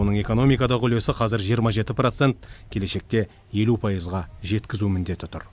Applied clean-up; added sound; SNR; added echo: none; none; none; none.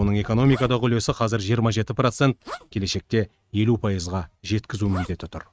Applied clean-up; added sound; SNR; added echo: neural mask model RNNoise.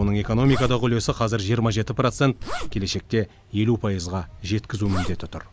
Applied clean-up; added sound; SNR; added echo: none; Zipper (clothing); 7 dB; none.